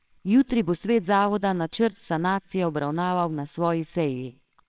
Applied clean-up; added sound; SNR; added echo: neural separator model SepFormer WHAMR!.